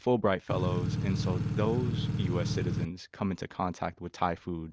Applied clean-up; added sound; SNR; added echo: none; Engine / Truck / Car; -2 dB; none.